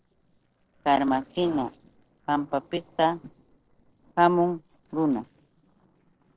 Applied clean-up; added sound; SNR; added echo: neural separator model SepFormer DNS4.